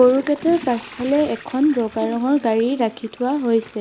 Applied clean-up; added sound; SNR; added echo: none; Toilet flush / Water; 19 dB; none.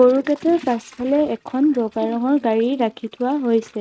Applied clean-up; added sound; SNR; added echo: neural mask model RNNoise.